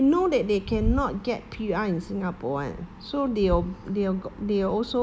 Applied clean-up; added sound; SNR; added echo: none; none; none; none.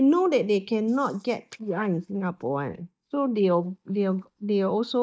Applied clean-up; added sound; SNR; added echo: neural mask model DeepFilterNet 3.